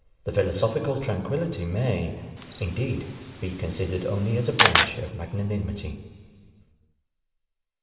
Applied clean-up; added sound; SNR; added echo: none; Camera; -1 dB; reverberation time 2.1 s.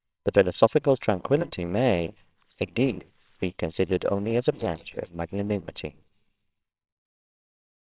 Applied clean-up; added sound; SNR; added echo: neural separator model SepFormer WHAMR!.